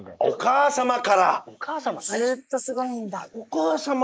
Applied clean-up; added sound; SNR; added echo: neural mask model Resemble Enhance denoiser.